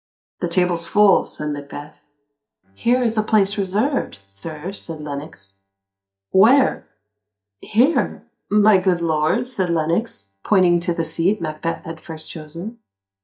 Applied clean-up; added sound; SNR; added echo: neural mask model DeepFilterNet 3.